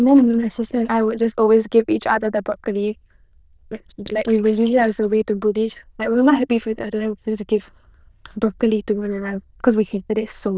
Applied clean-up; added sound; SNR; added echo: neural diffusion model UNIVERSE++.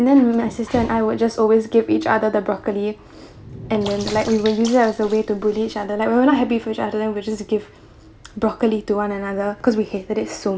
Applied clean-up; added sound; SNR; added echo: none; Sink (filling or washing) / Water / Splash, splatter; 16 dB; none.